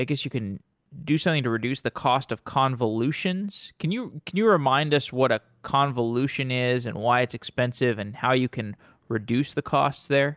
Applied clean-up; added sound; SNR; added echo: none; none; none; none.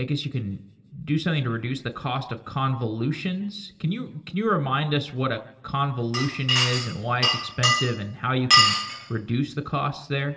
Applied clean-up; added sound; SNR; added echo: none; Glass; -3 dB; reverberation time 1.4 s.